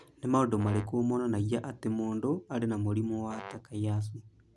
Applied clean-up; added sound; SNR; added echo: none; Brass instrument; 17 dB; none.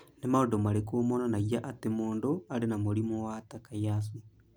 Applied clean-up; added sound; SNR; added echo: none; none; none; none.